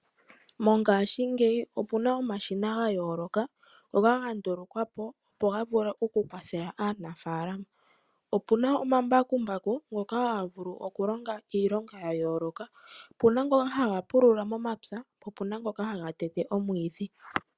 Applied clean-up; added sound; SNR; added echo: none; none; none; none.